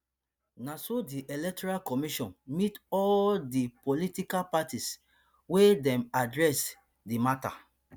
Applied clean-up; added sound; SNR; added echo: none; none; none; none.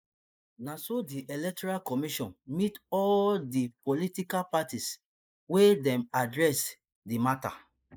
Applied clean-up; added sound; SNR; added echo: neural mask model Resemble Enhance denoiser.